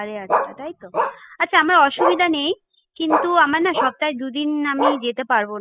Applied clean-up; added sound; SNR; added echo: classical method spectral subtraction.